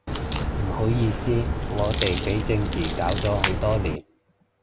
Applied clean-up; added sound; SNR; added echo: none; Crack; -1 dB; none.